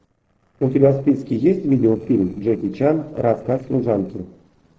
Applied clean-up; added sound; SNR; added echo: neural separator model SepFormer DNS4.